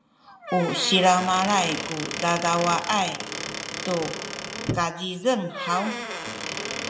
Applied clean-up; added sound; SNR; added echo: none; Squeak / Wood; 7 dB; reverberation time 1.0 s.